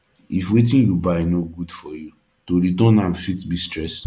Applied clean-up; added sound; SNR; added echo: none; none; none; none.